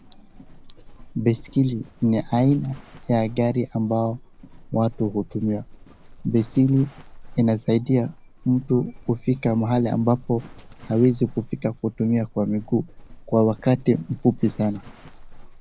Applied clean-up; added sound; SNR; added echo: none; Livestock, farm animals, working animals; 19 dB; none.